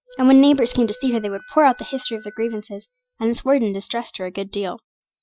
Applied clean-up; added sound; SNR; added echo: classical method Wiener filter.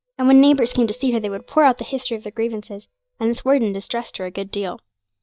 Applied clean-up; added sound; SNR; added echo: neural mask model DeepFilterNet 3.